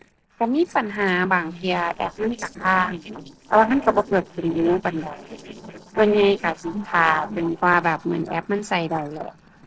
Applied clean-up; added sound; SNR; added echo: neural separator model SepFormer DNS4.